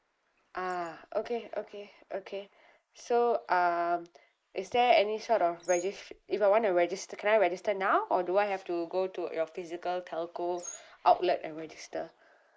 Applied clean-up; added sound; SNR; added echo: neural mask model Resemble Enhance denoiser.